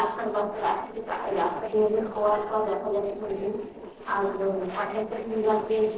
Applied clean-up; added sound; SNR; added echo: neural separator model SepFormer DNS4.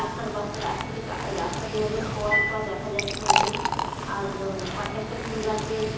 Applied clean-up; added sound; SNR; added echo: none; Liquid; -2 dB; reverberation time 0.9 s.